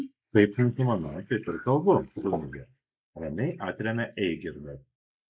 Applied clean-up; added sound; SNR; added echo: neural mask model Resemble Enhance denoiser.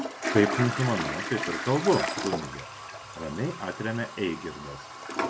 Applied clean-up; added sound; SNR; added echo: none; Shatter + Toilet flush; 4 dB; none.